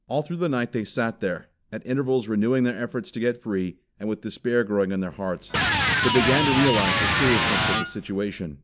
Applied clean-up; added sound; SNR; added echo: none; Electric guitar; -2 dB; none.